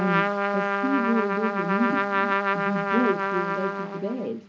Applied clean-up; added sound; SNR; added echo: none; Trumpet; -3 dB; reverberation time 0.4 s.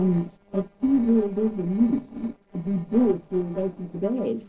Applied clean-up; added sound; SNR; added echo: neural separator model SepFormer DNS4.